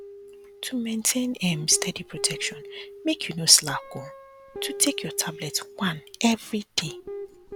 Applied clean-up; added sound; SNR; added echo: none; Guitar; 14 dB; none.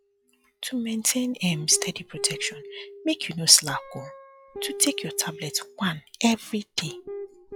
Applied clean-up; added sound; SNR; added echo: classical method log-MMSE.